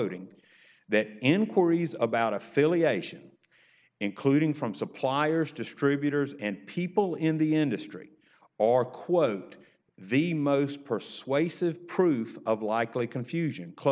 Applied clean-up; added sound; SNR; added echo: none; none; none; none.